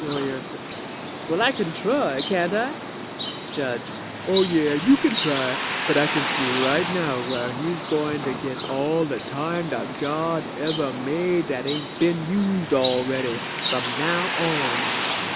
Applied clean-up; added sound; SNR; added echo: none; Bird; 5 dB; none.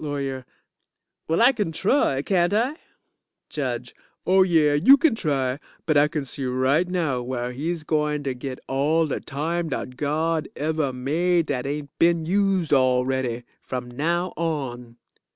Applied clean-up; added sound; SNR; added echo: none; none; none; none.